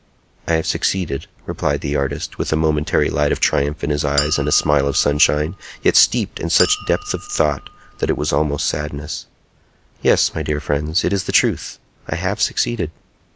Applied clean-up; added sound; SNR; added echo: none; Chink, clink; 12 dB; none.